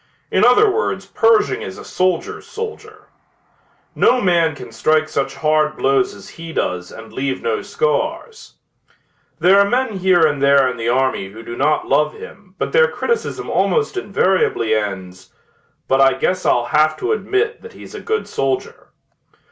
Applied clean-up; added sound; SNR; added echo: none; none; none; none.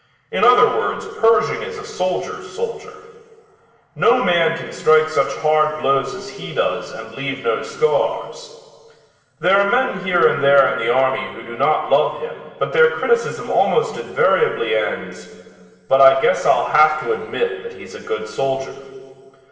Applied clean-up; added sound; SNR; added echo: none; none; none; reverberation time 2.4 s.